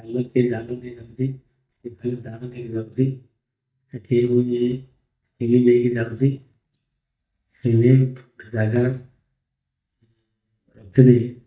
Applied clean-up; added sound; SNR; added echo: neural mask model DeepFilterNet 3.